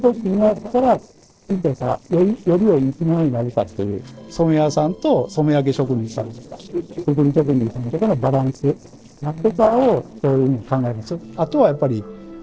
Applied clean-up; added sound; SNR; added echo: neural separator model SepFormer DNS4.